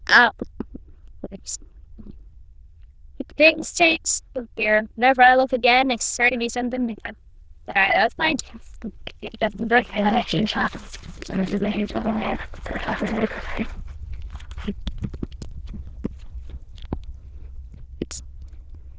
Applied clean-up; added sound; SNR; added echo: neural diffusion model UNIVERSE++.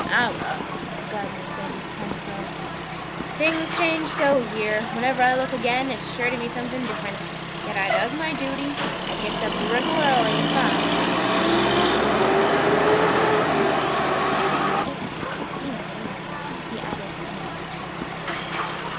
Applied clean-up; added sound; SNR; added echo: none; Motor vehicle (road); -4 dB; none.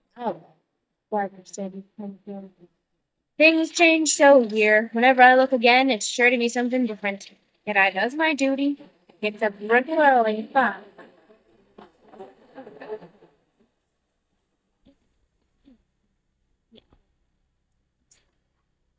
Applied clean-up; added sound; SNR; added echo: neural mask model DeepFilterNet 3.